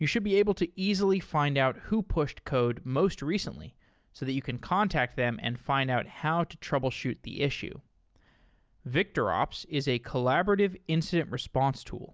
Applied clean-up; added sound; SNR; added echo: none; none; none; none.